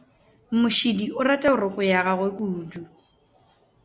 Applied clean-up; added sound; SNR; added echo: none; none; none; none.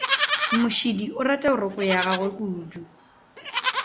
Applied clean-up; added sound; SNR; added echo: none; Livestock, farm animals, working animals; 3 dB; none.